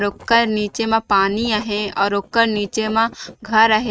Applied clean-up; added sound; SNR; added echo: neural mask model RNNoise.